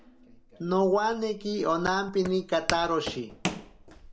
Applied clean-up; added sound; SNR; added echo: none; Walk, footsteps; 11 dB; none.